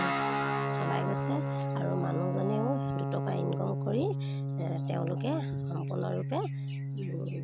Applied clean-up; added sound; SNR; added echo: none; Guitar; -3 dB; none.